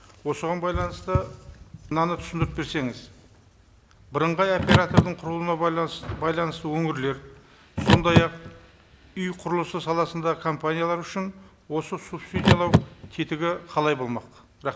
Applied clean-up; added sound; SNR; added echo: none; Car; -1 dB; none.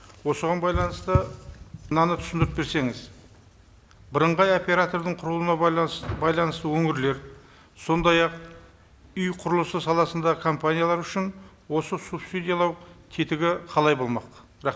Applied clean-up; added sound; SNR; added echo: none; none; none; none.